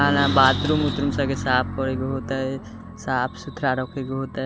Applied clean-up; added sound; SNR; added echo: none; Cough; 20 dB; none.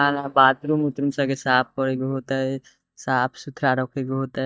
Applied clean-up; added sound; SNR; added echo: neural mask model DeepFilterNet 3.